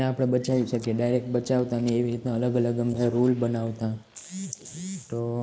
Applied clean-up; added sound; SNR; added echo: neural mask model Resemble Enhance denoiser.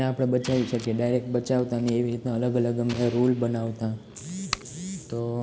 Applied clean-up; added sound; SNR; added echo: none; Explosion + Packing tape, duct tape; 17 dB; none.